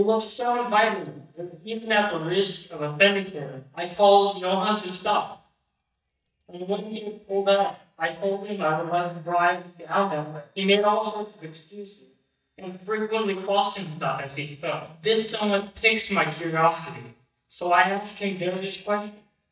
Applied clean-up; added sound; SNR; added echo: neural mask model DeepFilterNet 3.